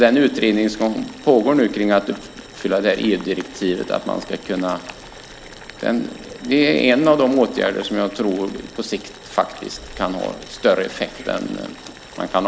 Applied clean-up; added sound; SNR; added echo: none; Boiling; 19 dB; none.